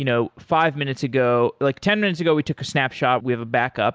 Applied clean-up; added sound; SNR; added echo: none; none; none; none.